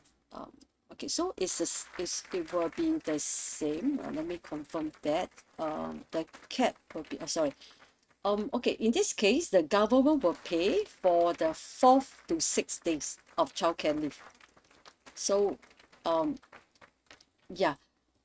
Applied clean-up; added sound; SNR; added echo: neural mask model RNNoise.